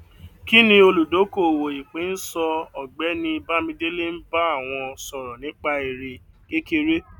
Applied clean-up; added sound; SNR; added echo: none; none; none; none.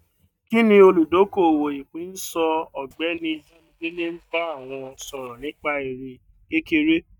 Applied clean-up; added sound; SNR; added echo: neural mask model DeepFilterNet 3.